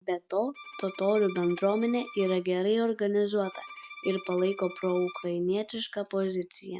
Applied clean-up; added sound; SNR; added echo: none; Bowed string instrument; 17 dB; none.